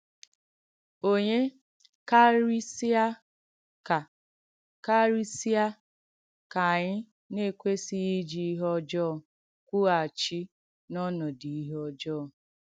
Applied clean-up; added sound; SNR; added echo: none; none; none; none.